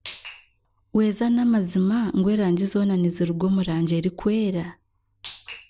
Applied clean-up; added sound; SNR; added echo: none; none; none; none.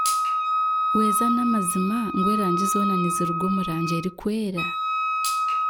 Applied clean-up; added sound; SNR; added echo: none; Wind instrument, woodwind instrument; -1 dB; none.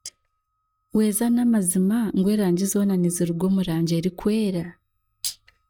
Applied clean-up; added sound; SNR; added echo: neural mask model DeepFilterNet 3.